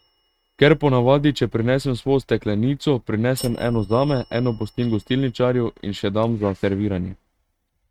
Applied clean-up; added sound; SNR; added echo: neural mask model RNNoise.